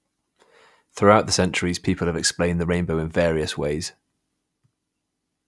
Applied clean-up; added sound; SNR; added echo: none; none; none; none.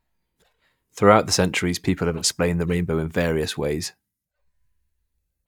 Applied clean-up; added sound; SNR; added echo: neural mask model DeepFilterNet 3.